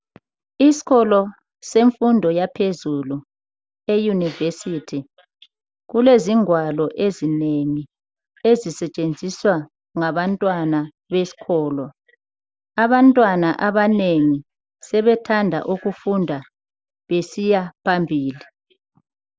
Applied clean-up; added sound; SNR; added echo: none; none; none; none.